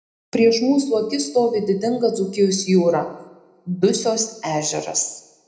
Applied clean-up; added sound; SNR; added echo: none; none; none; reverberation time 0.7 s.